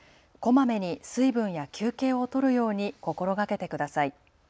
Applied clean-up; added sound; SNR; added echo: none; none; none; none.